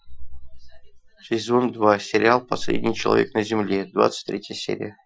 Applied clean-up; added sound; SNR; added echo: classical method Wiener filter.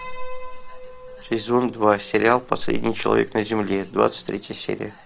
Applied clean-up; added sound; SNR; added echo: none; Piano; 9 dB; none.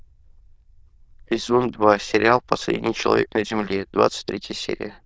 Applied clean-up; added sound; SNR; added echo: neural diffusion model UNIVERSE++.